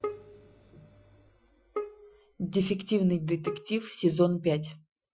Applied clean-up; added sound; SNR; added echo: classical method Wiener filter.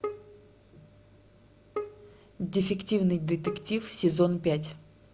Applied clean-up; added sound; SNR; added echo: none; Bowed string instrument; 12 dB; none.